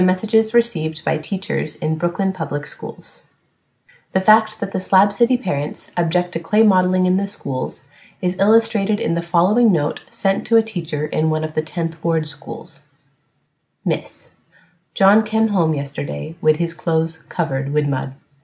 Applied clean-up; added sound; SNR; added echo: none; none; none; none.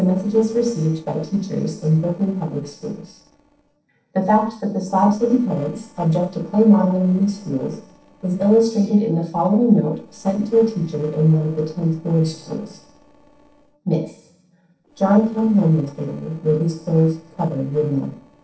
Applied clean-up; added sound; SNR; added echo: neural separator model SepFormer DNS4.